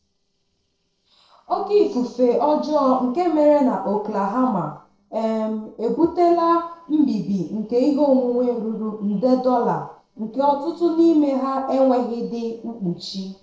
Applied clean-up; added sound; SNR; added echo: neural separator model SepFormer DNS4.